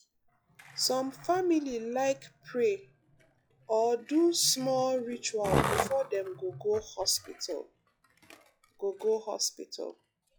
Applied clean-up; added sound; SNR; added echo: classical method log-MMSE.